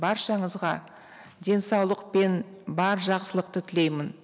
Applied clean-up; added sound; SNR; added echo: none; none; none; none.